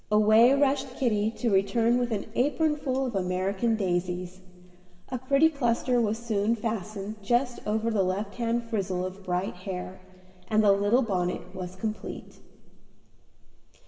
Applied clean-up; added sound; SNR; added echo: none; none; none; reverberation time 2.0 s.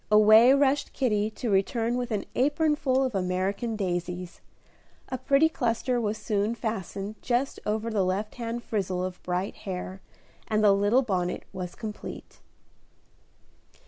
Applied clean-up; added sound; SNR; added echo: none; none; none; none.